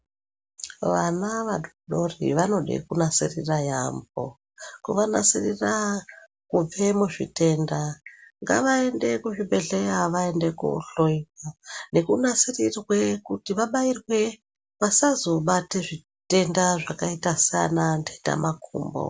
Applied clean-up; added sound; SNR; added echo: none; none; none; none.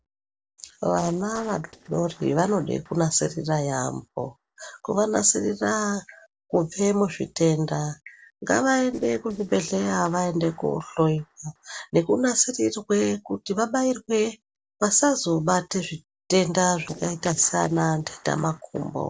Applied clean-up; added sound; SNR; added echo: neural separator model SepFormer DNS4.